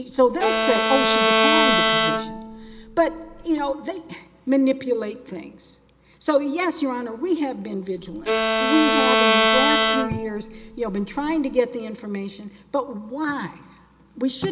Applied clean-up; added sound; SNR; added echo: none; Bowed string instrument; -3 dB; none.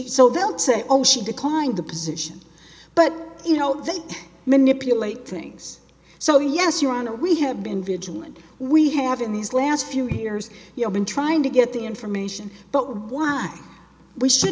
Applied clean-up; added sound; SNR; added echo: none; none; none; none.